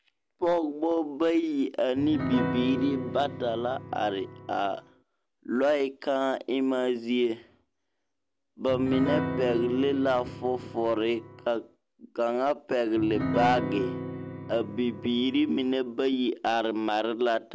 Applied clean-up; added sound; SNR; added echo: none; Piano; 6 dB; none.